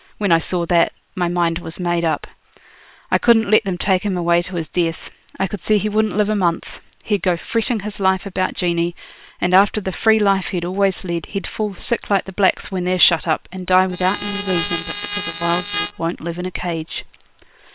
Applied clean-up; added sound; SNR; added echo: neural separator model SepFormer WHAM!.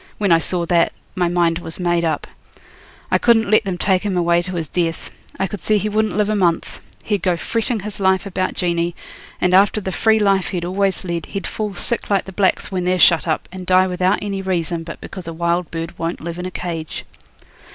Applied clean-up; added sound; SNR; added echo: none; none; none; none.